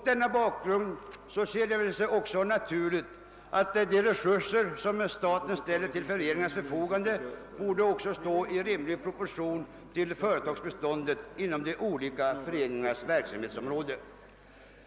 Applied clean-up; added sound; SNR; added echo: none; none; none; none.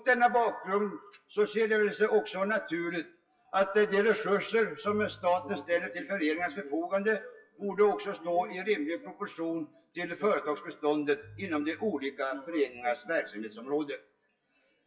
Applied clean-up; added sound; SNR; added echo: classical method WPE with log-MMSE.